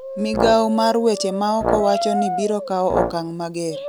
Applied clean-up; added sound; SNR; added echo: none; Brass instrument + Brass instrument; 4 dB; none.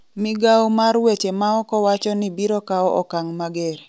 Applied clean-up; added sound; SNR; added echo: none; none; none; none.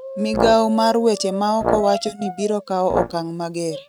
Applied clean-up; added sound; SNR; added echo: neural mask model RNNoise.